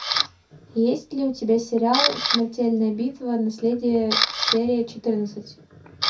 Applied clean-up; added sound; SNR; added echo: none; Camera; 5 dB; reverberation time 0.3 s.